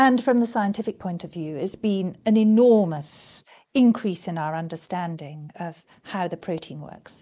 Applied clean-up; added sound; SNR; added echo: neural mask model Resemble Enhance denoiser.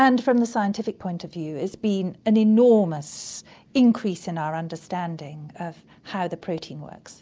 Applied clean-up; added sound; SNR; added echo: none; none; none; none.